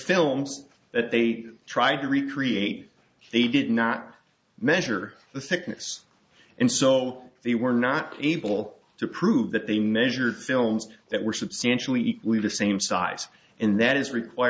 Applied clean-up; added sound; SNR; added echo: none; none; none; none.